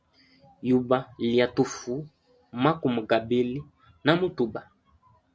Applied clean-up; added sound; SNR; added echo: none; none; none; none.